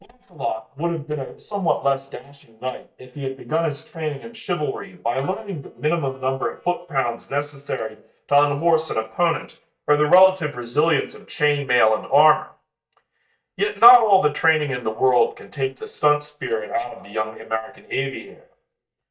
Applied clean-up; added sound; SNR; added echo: neural mask model DeepFilterNet 3.